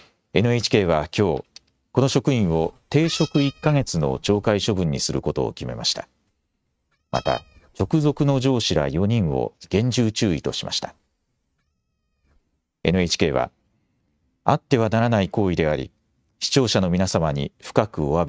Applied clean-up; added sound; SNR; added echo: neural mask model RNNoise.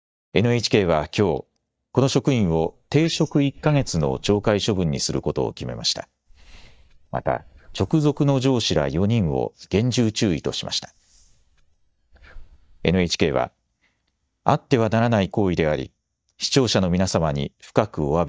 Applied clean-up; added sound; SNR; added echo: neural mask model DeepFilterNet 3.